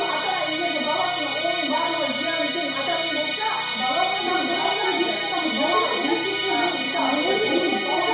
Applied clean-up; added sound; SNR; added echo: none; Musical instrument; 2 dB; reverberation time 0.7 s.